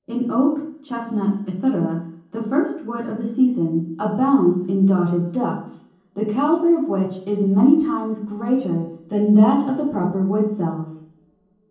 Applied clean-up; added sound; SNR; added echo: none; none; none; reverberation time 0.7 s.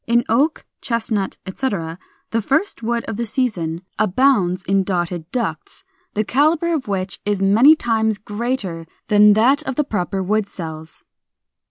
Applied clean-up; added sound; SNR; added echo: none; none; none; none.